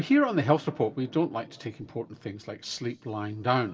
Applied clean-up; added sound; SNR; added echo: none; none; none; reverberation time 1.9 s.